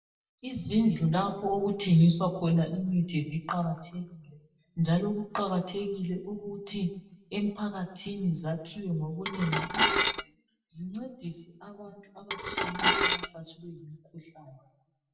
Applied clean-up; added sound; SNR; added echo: none; Dishes, pots, and pans / Glass; -2 dB; reverberation time 0.6 s.